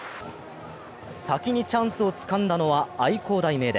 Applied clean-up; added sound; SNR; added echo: none; none; none; none.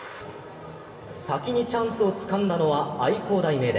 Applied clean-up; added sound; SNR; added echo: none; none; none; reverberation time 2.8 s.